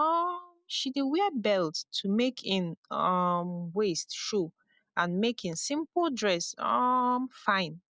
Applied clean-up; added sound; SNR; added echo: none; none; none; none.